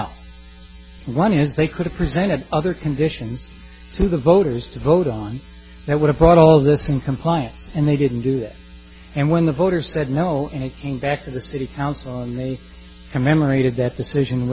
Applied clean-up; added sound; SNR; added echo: none; none; none; none.